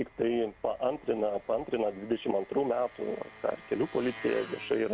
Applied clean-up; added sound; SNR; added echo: none; Engine; 19 dB; none.